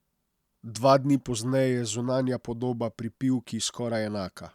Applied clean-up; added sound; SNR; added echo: none; none; none; none.